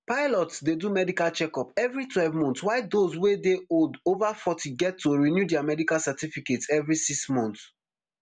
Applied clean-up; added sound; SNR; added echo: none; none; none; none.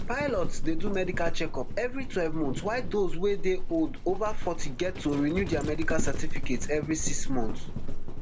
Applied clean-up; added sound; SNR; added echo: none; Livestock, farm animals, working animals; -3 dB; none.